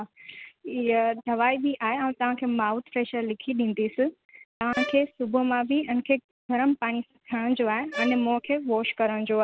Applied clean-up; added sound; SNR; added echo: none; Bowed string instrument; 11 dB; none.